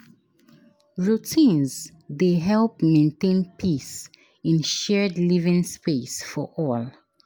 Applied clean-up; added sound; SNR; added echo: none; none; none; none.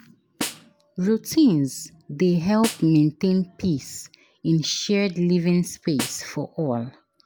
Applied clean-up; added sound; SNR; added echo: none; Snare drum; 13 dB; none.